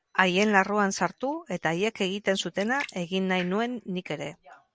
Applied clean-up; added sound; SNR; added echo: none; Splash, splatter; 19 dB; none.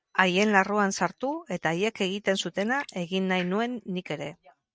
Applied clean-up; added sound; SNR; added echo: neural mask model RNNoise.